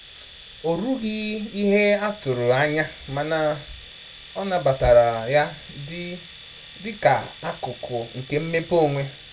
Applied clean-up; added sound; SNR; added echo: none; Domestic sounds, home sounds; 17 dB; reverberation time 0.2 s.